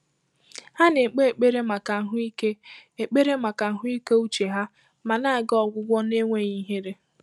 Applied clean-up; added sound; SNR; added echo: none; none; none; none.